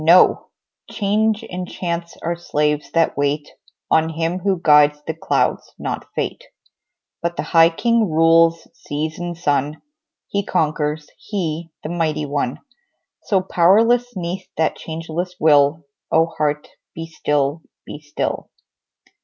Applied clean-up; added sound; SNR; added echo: none; none; none; none.